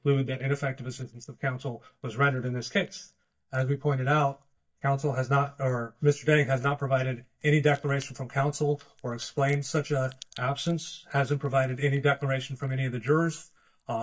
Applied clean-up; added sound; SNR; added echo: neural mask model DeepFilterNet 3.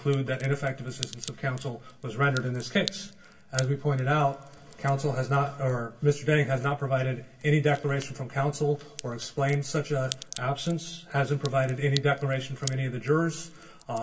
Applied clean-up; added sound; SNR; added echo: none; Crack; 18 dB; reverberation time 0.2 s.